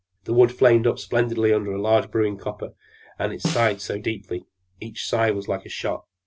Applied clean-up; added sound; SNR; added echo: none; Snare drum; 10 dB; none.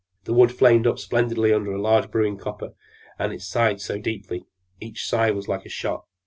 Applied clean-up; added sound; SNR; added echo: none; none; none; none.